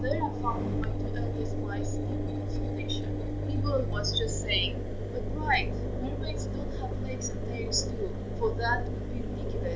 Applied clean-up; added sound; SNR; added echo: none; Engine; -4 dB; none.